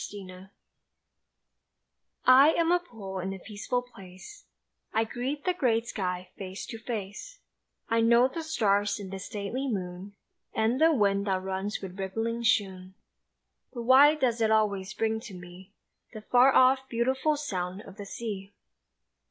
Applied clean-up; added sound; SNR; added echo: none; none; none; none.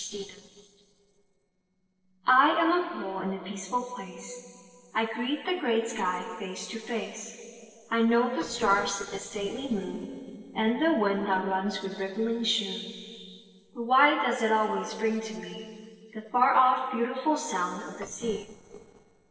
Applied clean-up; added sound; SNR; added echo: neural separator model SepFormer DNS4.